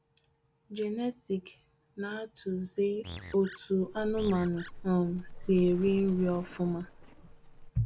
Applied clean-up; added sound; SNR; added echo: none; Livestock, farm animals, working animals + Animal; 13 dB; none.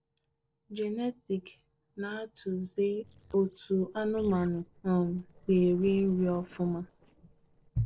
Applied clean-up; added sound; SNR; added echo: neural separator model SepFormer DNS4.